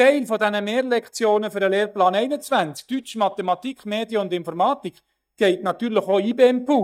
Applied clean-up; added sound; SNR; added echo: neural mask model DeepFilterNet 3.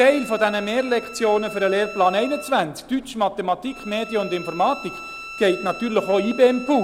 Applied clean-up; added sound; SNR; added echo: none; Bowed string instrument; 16 dB; none.